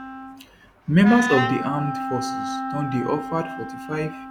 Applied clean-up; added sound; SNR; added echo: none; Wind instrument, woodwind instrument; 6 dB; none.